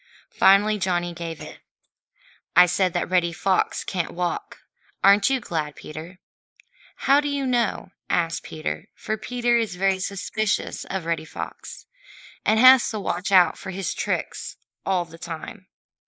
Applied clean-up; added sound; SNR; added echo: neural mask model Resemble Enhance denoiser.